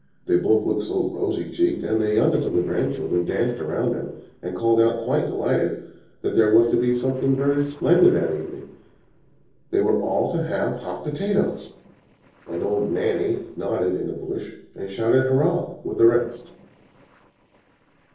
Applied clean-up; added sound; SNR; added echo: neural separator model SepFormer DNS4.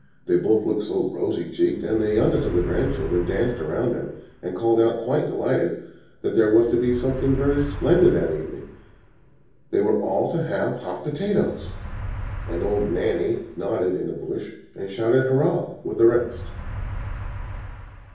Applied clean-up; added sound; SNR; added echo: none; Motor vehicle (road); 12 dB; reverberation time 0.7 s.